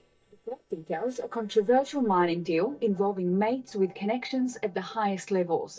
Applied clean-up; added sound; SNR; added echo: neural mask model DeepFilterNet 3.